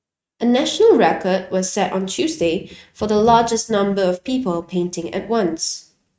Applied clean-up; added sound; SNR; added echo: neural mask model RNNoise.